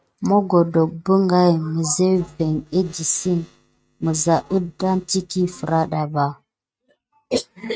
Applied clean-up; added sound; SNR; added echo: neural mask model RNNoise.